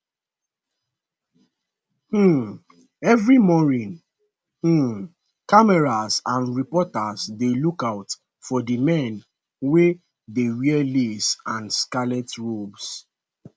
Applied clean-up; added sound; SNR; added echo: none; none; none; none.